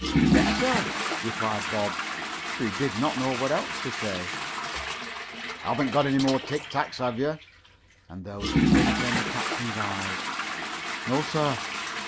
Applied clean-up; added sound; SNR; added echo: none; Toilet flush / Water; -1 dB; none.